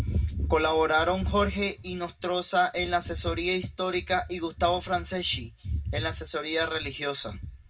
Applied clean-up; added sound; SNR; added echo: none; none; none; reverberation time 0.2 s.